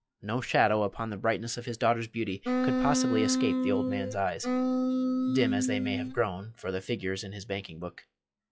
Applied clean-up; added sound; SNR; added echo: classical method log-MMSE.